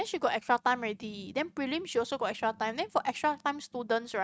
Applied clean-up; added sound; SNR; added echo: neural mask model RNNoise.